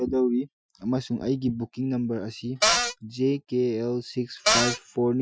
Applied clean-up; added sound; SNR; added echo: classical method Wiener filter.